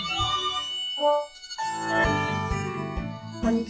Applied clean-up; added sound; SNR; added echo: classical method log-MMSE.